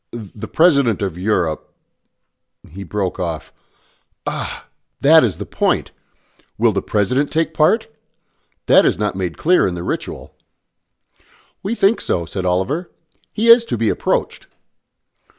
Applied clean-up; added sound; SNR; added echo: none; none; none; none.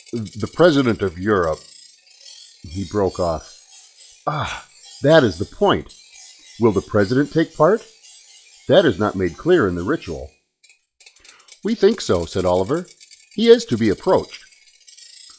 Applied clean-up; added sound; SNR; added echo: classical method log-MMSE.